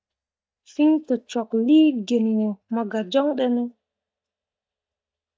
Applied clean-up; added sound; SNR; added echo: neural mask model DeepFilterNet 3.